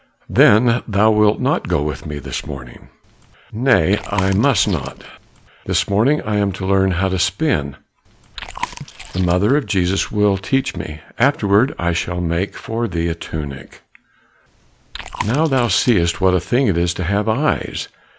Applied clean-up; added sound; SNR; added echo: none; Chewing, mastication; 12 dB; none.